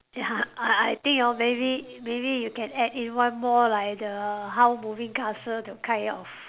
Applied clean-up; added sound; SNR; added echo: none; none; none; none.